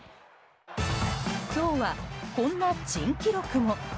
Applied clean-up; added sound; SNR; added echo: none; none; none; none.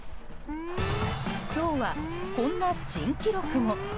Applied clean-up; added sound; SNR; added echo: none; Alarm + Rain; 6 dB; none.